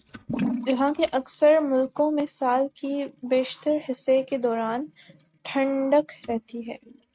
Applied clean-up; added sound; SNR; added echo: neural mask model RNNoise.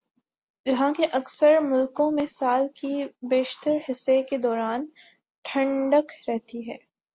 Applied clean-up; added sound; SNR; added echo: none; none; none; none.